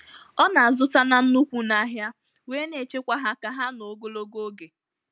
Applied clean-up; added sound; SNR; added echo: none; none; none; none.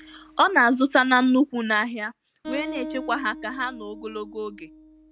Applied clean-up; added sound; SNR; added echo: none; Acoustic guitar; 15 dB; none.